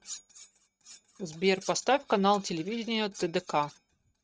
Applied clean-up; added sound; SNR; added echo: neural mask model RNNoise.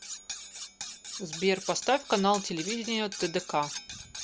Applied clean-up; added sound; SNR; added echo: none; Cutlery, silverware; 10 dB; none.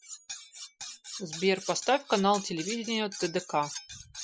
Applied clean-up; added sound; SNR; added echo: classical method Wiener filter.